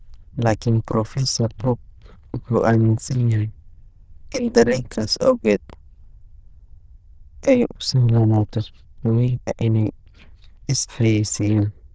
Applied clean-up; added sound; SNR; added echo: neural diffusion model UNIVERSE++.